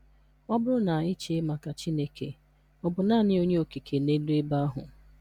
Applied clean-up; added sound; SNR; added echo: none; none; none; none.